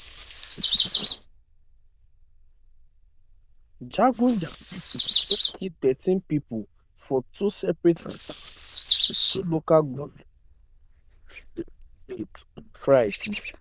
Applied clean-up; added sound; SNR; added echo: neural diffusion model UNIVERSE++.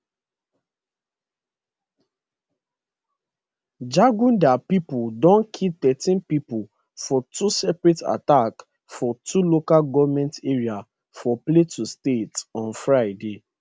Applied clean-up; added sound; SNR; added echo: none; none; none; none.